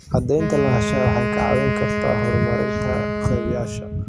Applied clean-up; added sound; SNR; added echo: none; Wind instrument, woodwind instrument; 2 dB; none.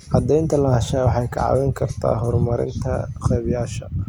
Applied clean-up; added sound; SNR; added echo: none; none; none; none.